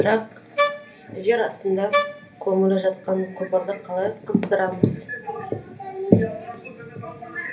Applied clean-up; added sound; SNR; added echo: none; Wind instrument, woodwind instrument; 1 dB; reverberation time 0.3 s.